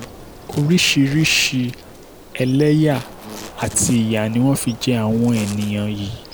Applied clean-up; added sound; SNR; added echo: none; Insect; 17 dB; none.